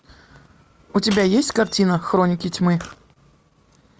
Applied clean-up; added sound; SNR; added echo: none; Shatter / Crushing; 20 dB; none.